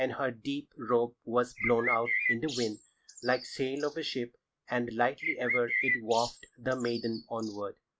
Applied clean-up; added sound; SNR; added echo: neural mask model RNNoise.